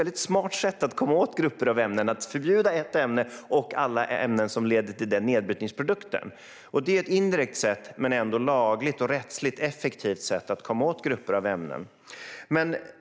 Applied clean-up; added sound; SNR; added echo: none; none; none; none.